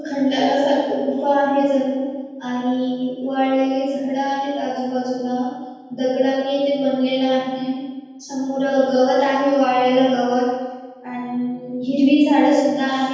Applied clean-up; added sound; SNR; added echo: none; none; none; reverberation time 1.2 s.